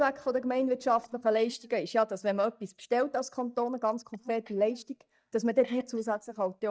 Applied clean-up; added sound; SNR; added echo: neural mask model DeepFilterNet 3.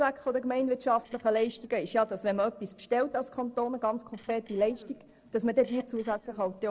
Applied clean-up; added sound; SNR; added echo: neural separator model SepFormer DNS4.